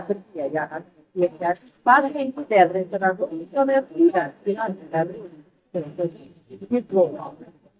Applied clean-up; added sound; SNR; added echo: neural mask model DeepFilterNet 3.